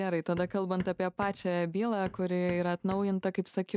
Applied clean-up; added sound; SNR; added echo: none; Hammer; 18 dB; none.